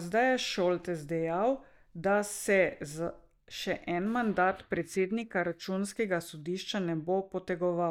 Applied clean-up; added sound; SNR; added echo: neural mask model DeepFilterNet 3.